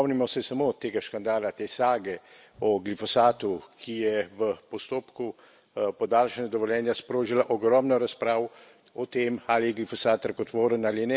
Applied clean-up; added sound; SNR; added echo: none; none; none; none.